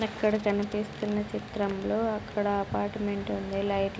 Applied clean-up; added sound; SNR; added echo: none; none; none; none.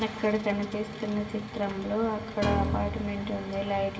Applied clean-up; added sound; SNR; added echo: none; Piano; 3 dB; reverberation time 2.0 s.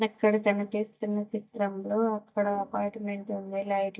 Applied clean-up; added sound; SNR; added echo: neural mask model DeepFilterNet 3.